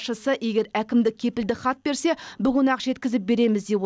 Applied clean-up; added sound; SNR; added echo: none; none; none; none.